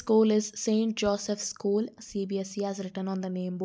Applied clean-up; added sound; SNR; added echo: none; none; none; none.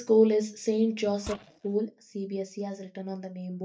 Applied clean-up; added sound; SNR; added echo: neural mask model DeepFilterNet 3.